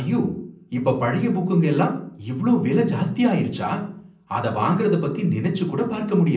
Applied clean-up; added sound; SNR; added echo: none; none; none; reverberation time 0.6 s.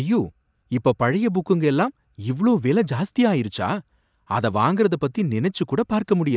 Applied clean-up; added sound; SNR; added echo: none; none; none; none.